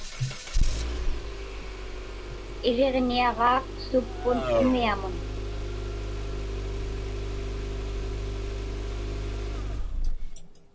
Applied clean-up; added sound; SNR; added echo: none; Engine starting + Race car, auto racing; -1 dB; none.